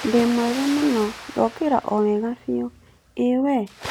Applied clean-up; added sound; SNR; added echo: none; Water; 14 dB; none.